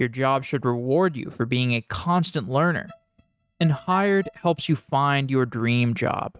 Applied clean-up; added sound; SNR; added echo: neural mask model RNNoise.